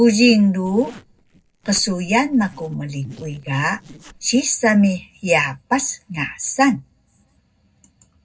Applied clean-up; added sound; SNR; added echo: neural separator model SepFormer DNS4.